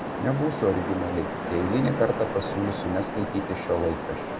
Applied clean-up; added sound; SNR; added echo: none; Waves, surf; 4 dB; none.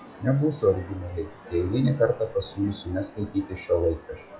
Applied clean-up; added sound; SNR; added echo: classical method log-MMSE.